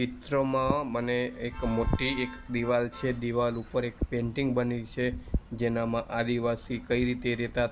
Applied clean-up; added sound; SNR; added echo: none; none; none; none.